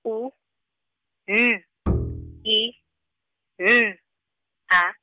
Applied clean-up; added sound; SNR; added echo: none; Bowed string instrument; 4 dB; none.